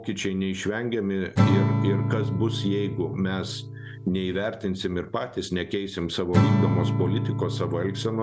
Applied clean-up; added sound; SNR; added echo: none; Acoustic guitar / Strum; -1 dB; none.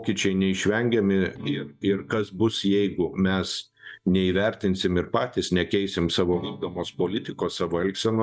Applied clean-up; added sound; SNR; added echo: neural mask model DeepFilterNet 3.